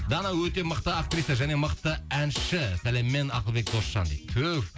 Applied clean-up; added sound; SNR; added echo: none; Snare drum; 15 dB; none.